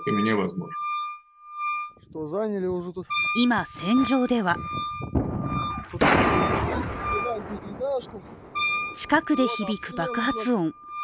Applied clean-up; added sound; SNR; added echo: none; Wind instrument, woodwind instrument; 7 dB; none.